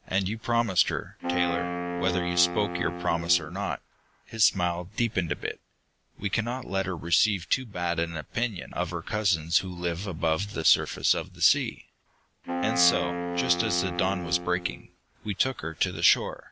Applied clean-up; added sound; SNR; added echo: none; Wind instrument, woodwind instrument; 5 dB; none.